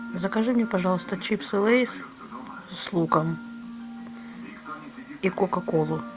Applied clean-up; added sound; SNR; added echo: none; none; none; none.